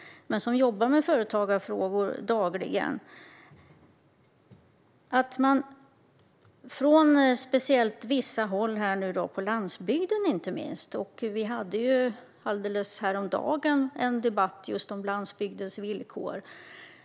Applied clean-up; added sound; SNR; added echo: none; none; none; none.